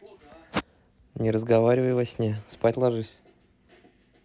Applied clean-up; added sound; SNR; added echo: none; none; none; none.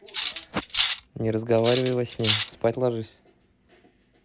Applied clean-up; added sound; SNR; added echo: none; Cutlery, silverware; 3 dB; none.